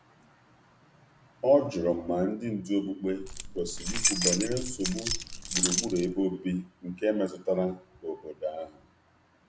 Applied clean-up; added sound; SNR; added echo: none; Keys jangling; 0 dB; none.